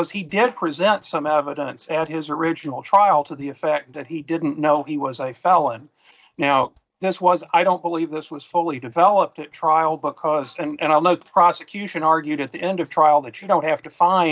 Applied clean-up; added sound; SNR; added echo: neural mask model DeepFilterNet 3.